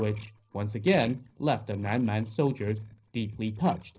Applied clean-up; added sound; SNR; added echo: neural separator model SepFormer DNS4.